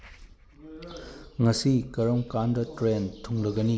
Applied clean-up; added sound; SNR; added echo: none; none; none; none.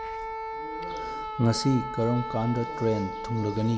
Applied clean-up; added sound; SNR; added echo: none; Wind instrument, woodwind instrument; 7 dB; none.